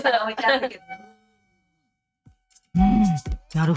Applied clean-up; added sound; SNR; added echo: neural mask model RNNoise.